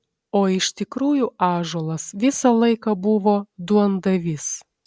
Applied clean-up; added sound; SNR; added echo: none; none; none; none.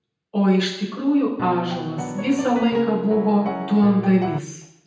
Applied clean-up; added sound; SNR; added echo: none; Piano; 9 dB; reverberation time 0.9 s.